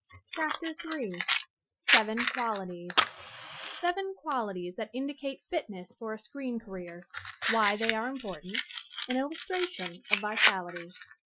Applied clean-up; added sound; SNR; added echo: classical method Wiener filter.